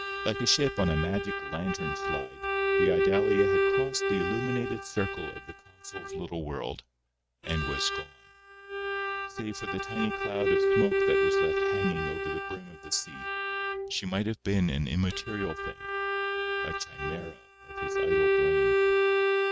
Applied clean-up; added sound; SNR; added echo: neural mask model RNNoise.